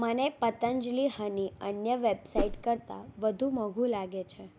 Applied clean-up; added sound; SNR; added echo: none; Whoosh, swoosh, swish; 1 dB; none.